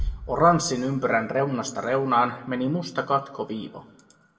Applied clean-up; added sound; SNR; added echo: none; Bass drum; 14 dB; reverberation time 0.8 s.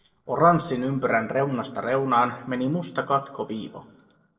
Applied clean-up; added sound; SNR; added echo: neural separator model SepFormer DNS4.